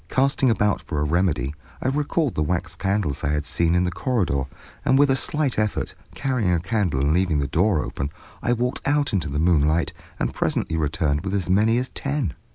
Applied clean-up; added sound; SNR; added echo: none; none; none; none.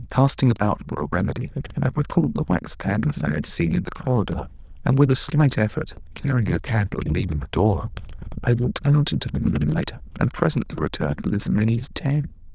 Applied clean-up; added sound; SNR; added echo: neural diffusion model UNIVERSE++.